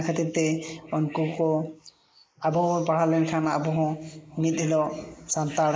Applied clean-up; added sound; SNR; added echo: neural mask model Resemble Enhance denoiser.